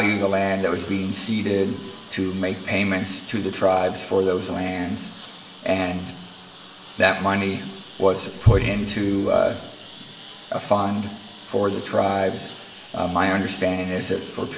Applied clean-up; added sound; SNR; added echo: none; Engine; 18 dB; reverberation time 1.0 s.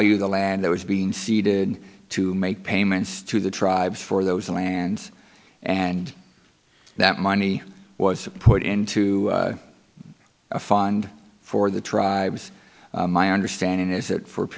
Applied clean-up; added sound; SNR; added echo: none; none; none; none.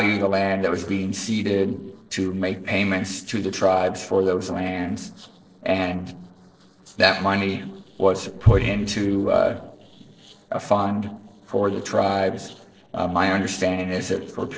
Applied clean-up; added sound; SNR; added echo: neural separator model SepFormer DNS4.